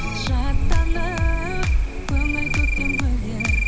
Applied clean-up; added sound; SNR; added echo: none; Cricket; 0 dB; none.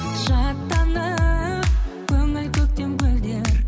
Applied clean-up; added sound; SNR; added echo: none; none; none; none.